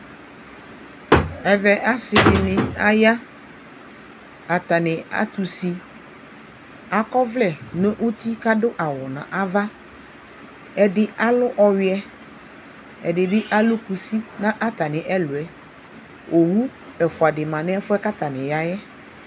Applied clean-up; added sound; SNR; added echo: none; none; none; none.